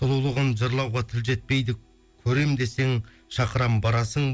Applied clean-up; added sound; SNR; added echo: none; none; none; none.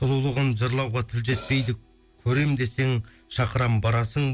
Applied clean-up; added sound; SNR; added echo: none; Cymbal; 12 dB; none.